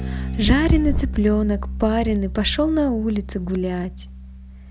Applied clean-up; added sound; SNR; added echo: none; Bass guitar + Bird; 6 dB; none.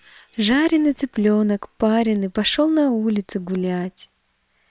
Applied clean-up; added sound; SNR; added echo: neural separator model SepFormer WHAM!.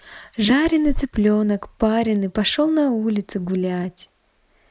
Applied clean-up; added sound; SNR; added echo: neural mask model Resemble Enhance denoiser.